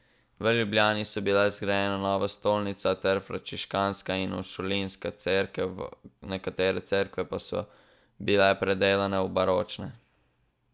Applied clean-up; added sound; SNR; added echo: none; none; none; none.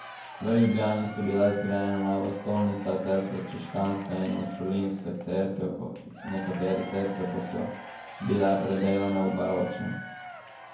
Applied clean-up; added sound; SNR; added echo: none; Applause / Crowd / Cheering; 14 dB; reverberation time 0.9 s.